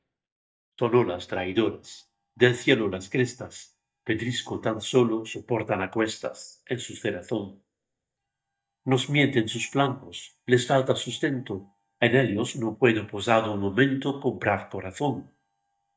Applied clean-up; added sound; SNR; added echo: neural mask model DeepFilterNet 3.